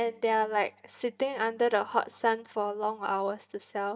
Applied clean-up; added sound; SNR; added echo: neural mask model DeepFilterNet 3.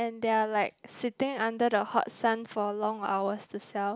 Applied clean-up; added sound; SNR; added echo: none; none; none; none.